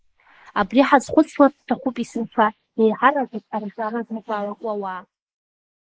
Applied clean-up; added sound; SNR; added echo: neural mask model Resemble Enhance denoiser.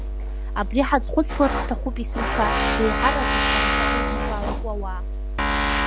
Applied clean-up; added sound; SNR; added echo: none; Tools; -4 dB; none.